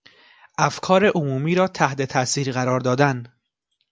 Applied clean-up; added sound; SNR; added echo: none; none; none; none.